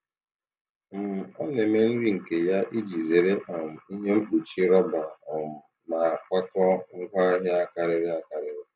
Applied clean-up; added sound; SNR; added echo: none; none; none; none.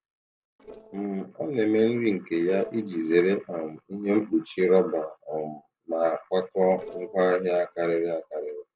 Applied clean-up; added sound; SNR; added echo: neural separator model SepFormer DNS4.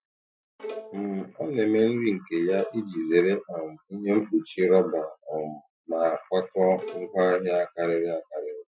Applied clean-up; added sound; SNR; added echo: classical method Wiener filter.